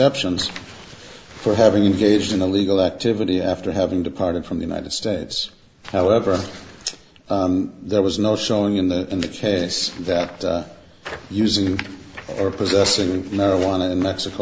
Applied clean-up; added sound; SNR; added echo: none; none; none; none.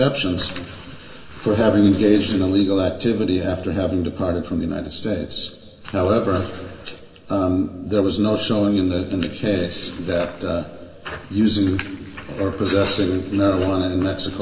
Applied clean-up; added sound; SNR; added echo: none; none; none; reverberation time 1.7 s.